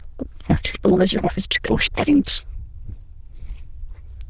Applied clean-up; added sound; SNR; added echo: neural diffusion model UNIVERSE++.